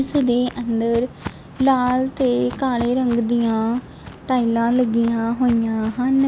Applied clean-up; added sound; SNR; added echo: none; Walk, footsteps; 18 dB; none.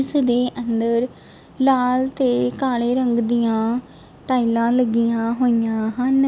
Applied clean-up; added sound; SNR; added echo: none; none; none; none.